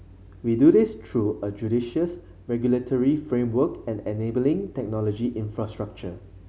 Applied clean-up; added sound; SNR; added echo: none; none; none; none.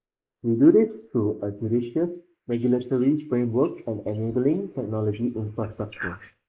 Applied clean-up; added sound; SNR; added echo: neural mask model Resemble Enhance denoiser.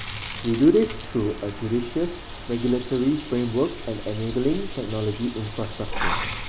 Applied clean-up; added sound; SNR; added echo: none; Bathtub (filling or washing) / Water; 7 dB; none.